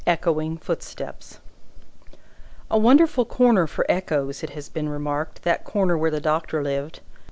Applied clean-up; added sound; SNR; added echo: none; none; none; none.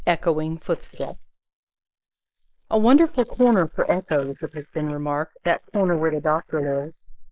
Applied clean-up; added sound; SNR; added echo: neural mask model Resemble Enhance denoiser.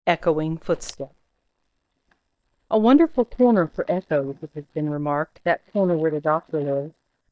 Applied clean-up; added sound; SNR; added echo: neural mask model DeepFilterNet 3.